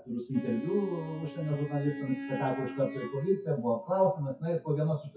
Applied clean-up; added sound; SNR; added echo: classical method WPE with log-MMSE.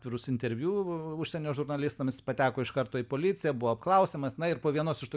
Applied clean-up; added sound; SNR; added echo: none; none; none; none.